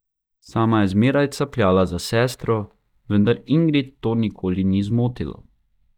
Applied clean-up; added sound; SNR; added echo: neural mask model DeepFilterNet 3.